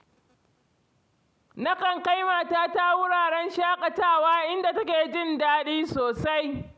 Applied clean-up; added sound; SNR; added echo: none; none; none; none.